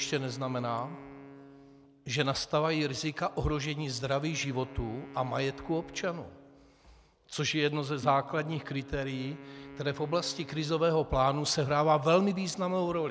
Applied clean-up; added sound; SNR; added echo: none; Wind instrument, woodwind instrument + Organ; 19 dB; none.